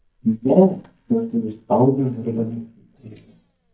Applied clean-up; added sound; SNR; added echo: neural mask model DeepFilterNet 3.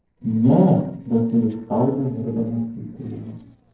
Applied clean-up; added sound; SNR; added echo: neural separator model SepFormer DNS4.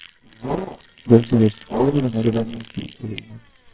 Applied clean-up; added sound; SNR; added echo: neural separator model SepFormer WHAMR!.